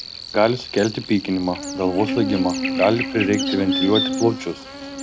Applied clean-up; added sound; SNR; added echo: none; Buzz; 5 dB; none.